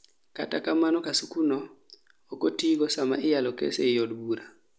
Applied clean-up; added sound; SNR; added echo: none; none; none; none.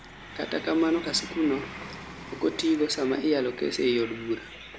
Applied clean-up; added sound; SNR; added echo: none; Train + Bus; 13 dB; none.